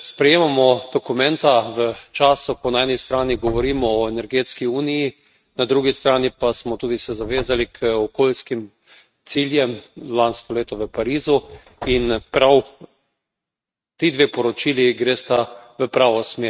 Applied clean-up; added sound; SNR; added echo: neural mask model RNNoise.